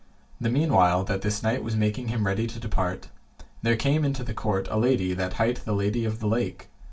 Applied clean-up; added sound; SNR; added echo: none; none; none; reverberation time 0.2 s.